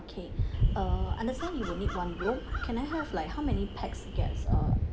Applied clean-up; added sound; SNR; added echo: none; Crow; 11 dB; none.